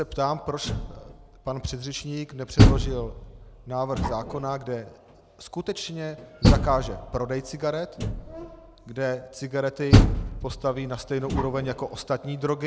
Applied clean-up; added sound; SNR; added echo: none; Door; -4 dB; none.